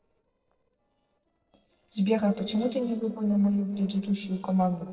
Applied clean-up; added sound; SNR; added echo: neural separator model SepFormer DNS4.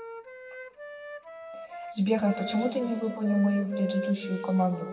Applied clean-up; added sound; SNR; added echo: none; Wind instrument, woodwind instrument; 10 dB; reverberation time 2.4 s.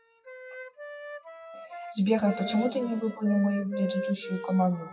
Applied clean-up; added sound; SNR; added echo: classical method WPE with log-MMSE.